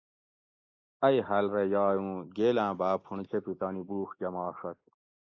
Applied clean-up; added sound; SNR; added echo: neural mask model Resemble Enhance denoiser.